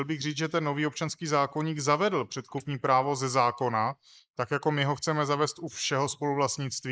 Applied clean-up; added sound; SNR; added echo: neural mask model Resemble Enhance denoiser.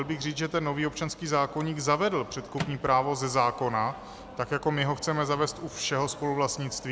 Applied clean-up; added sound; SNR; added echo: none; Microwave oven; 18 dB; none.